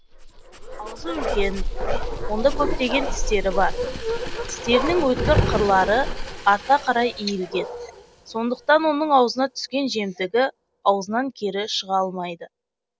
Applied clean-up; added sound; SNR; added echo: none; Bark; 4 dB; none.